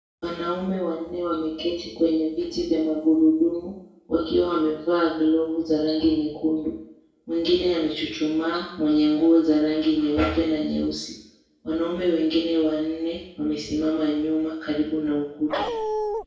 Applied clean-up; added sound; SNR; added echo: none; Dog; 3 dB; reverberation time 0.6 s.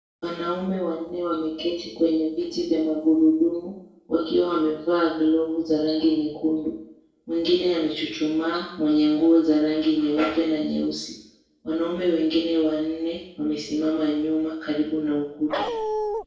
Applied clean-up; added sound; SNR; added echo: neural separator model SepFormer DNS4.